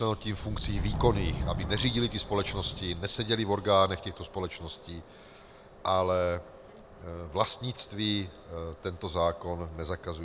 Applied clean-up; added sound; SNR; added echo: none; Subway, metro, underground; 9 dB; none.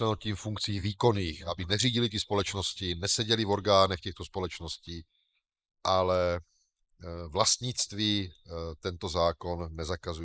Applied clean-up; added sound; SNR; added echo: neural mask model Resemble Enhance denoiser.